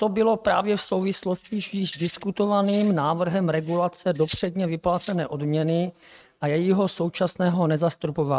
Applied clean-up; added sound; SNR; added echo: neural mask model RNNoise.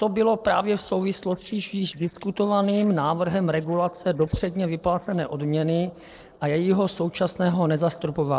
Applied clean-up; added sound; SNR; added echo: neural separator model SepFormer DNS4.